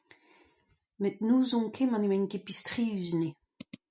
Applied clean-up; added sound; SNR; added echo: none; none; none; none.